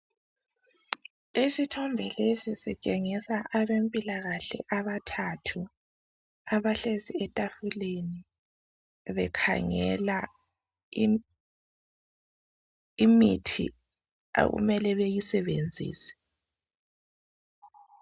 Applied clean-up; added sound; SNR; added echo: none; none; none; none.